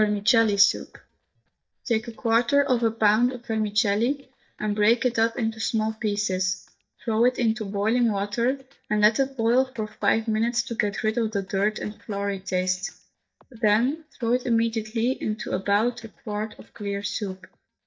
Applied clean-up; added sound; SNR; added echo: neural mask model DeepFilterNet 3.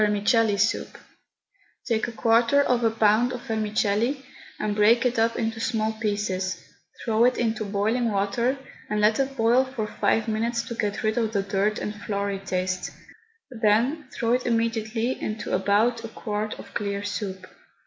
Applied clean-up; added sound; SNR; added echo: none; none; none; none.